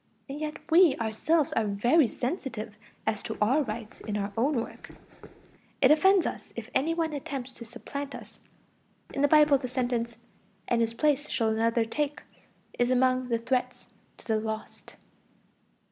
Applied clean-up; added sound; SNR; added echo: none; Run; 20 dB; none.